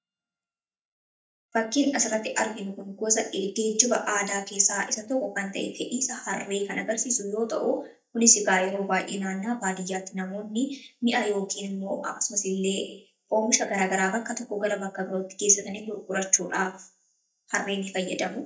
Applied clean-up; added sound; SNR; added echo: neural mask model DeepFilterNet 3.